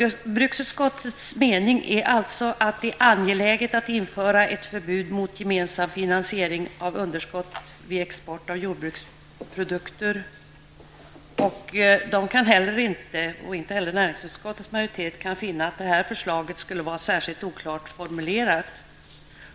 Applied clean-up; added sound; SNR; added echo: none; none; none; none.